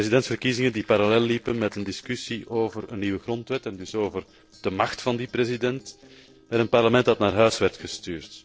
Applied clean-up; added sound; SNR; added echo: neural separator model SepFormer DNS4.